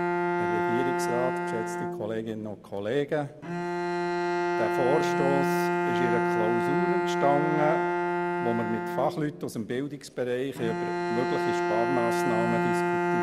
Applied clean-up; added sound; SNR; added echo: none; Bowed string instrument; -3 dB; none.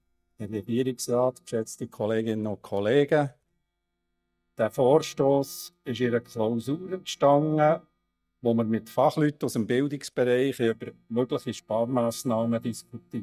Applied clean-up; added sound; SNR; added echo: neural mask model DeepFilterNet 3.